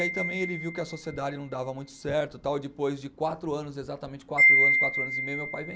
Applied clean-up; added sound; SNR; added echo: none; Wind chime; -4 dB; none.